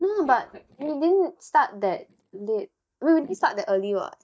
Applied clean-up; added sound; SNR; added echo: neural mask model DeepFilterNet 3.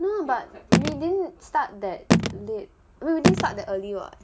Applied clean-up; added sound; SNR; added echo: none; Telephone; -3 dB; none.